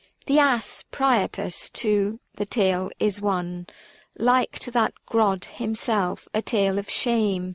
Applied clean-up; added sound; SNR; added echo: none; none; none; none.